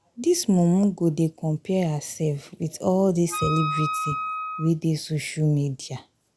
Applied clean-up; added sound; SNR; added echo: none; Wind instrument, woodwind instrument; 6 dB; none.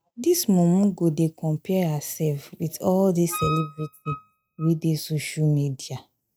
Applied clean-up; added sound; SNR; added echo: neural mask model RNNoise.